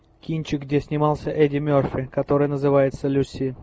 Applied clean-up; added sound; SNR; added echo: none; none; none; none.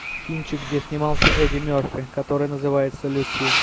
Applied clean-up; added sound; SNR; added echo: none; Breathing + Fireworks; 1 dB; none.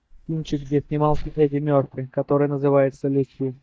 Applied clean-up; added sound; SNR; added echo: neural mask model DeepFilterNet 3.